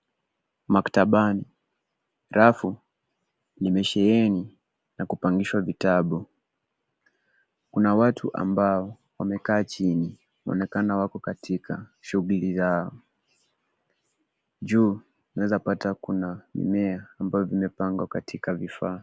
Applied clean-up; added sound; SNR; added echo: none; none; none; none.